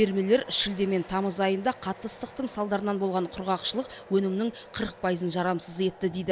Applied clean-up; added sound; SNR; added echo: none; none; none; none.